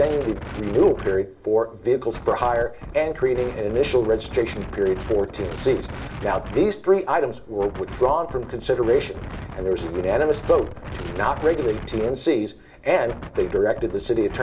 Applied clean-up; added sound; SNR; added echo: none; Wind; 12 dB; reverberation time 0.4 s.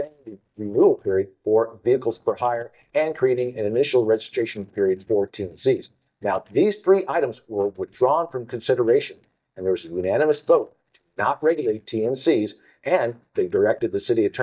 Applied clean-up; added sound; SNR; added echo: neural mask model DeepFilterNet 3.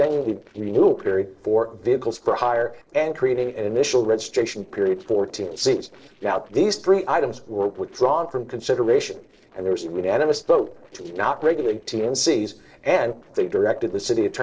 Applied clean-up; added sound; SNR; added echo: neural separator model SepFormer DNS4.